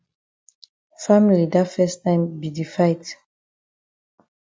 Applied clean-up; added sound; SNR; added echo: none; none; none; none.